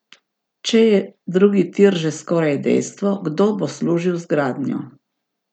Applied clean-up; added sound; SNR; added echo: none; none; none; none.